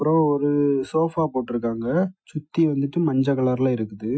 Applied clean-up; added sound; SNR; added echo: classical method Wiener filter.